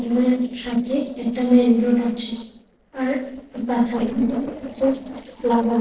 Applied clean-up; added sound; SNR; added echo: neural separator model SepFormer DNS4.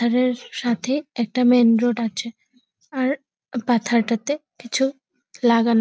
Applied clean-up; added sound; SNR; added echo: none; none; none; none.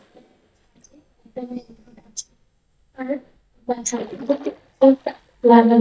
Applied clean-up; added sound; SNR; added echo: neural mask model DeepFilterNet 3.